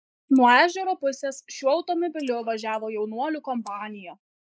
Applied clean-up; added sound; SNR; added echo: neural mask model Resemble Enhance denoiser.